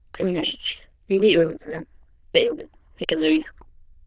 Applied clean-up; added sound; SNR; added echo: neural diffusion model UNIVERSE++.